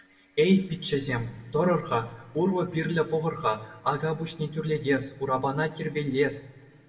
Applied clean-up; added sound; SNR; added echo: none; none; none; reverberation time 1.2 s.